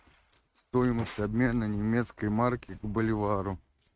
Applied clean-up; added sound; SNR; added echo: neural mask model RNNoise.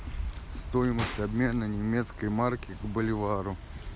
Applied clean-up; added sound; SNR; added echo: none; Gunshot, gunfire; 14 dB; none.